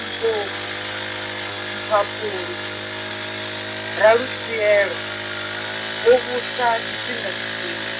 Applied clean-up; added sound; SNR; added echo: none; Engine; 4 dB; reverberation time 0.4 s.